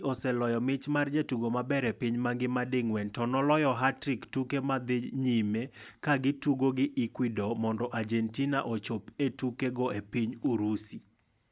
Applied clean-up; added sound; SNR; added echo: none; none; none; none.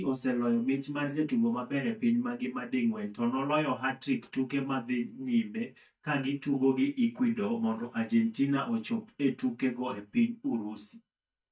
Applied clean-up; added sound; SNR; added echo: neural mask model DeepFilterNet 3.